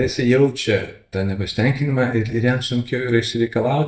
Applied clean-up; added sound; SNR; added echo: neural mask model DeepFilterNet 3.